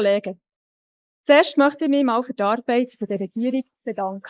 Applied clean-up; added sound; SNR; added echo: neural mask model Resemble Enhance denoiser.